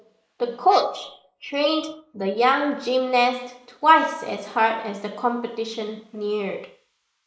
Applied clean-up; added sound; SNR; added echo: neural mask model Resemble Enhance denoiser.